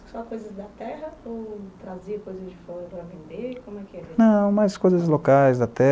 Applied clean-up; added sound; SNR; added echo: none; none; none; none.